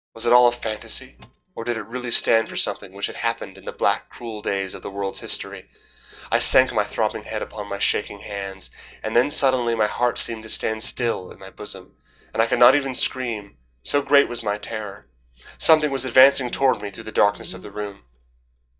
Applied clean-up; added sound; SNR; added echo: neural mask model DeepFilterNet 3.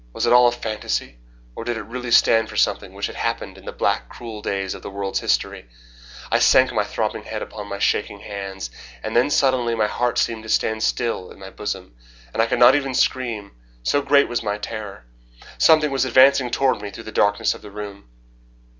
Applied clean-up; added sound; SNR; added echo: none; none; none; none.